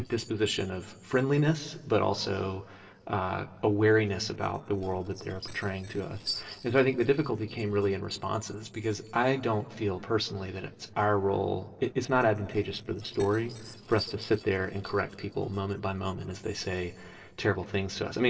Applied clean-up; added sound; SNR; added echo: neural separator model SepFormer DNS4.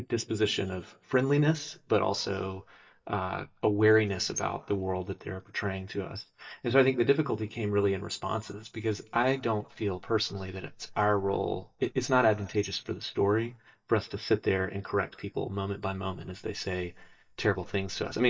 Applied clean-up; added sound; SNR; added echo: neural mask model DeepFilterNet 3.